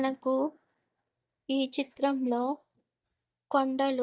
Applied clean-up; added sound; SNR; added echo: neural mask model DeepFilterNet 3.